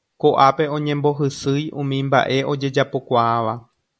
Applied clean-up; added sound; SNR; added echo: none; none; none; none.